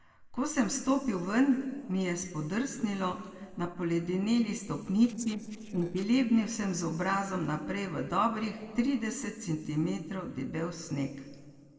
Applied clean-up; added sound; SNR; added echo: neural separator model SepFormer DNS4.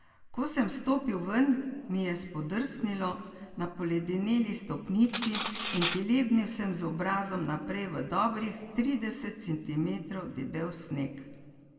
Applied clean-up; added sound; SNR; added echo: none; Cutlery, silverware; 2 dB; reverberation time 1.7 s.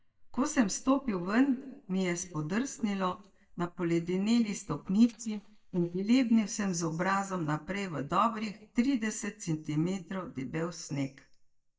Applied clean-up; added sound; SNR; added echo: neural mask model DeepFilterNet 3.